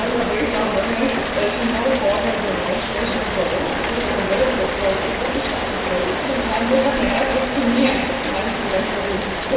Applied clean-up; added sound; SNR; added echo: none; Rain; 1 dB; reverberation time 1.2 s.